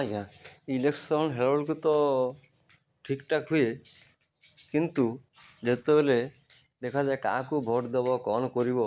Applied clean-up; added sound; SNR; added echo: none; none; none; none.